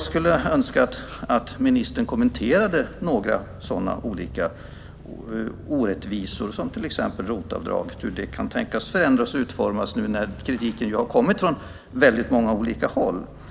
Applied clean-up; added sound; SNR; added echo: none; Purr; 16 dB; none.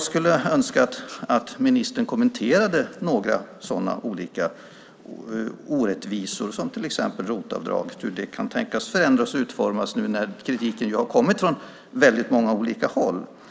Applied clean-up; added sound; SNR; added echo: none; none; none; none.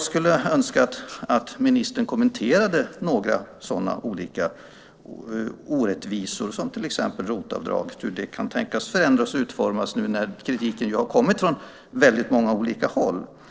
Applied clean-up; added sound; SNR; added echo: neural separator model SepFormer DNS4.